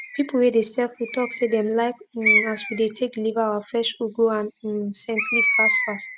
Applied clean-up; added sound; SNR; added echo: none; Bird; 3 dB; none.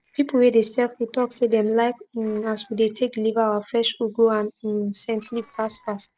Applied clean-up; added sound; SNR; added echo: neural separator model SepFormer DNS4.